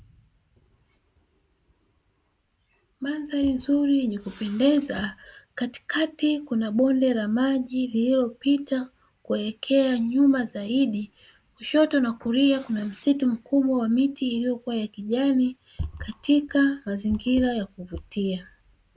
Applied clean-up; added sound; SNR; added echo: none; none; none; none.